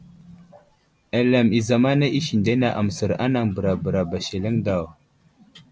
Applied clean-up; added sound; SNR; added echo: none; none; none; none.